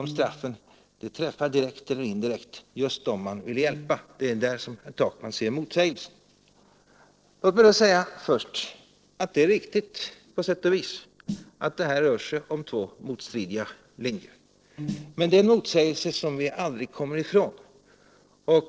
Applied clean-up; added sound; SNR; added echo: neural separator model SepFormer DNS4.